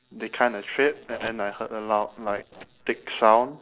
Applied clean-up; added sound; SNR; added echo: neural separator model SepFormer DNS4.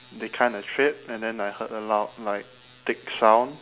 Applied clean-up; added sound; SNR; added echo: none; none; none; none.